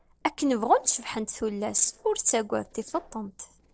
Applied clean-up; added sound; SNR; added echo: neural separator model SepFormer DNS4.